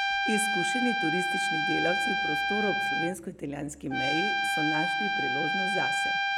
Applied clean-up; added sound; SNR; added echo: none; Trumpet; -5 dB; none.